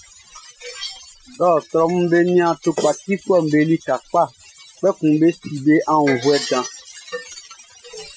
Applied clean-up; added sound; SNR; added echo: classical method Wiener filter.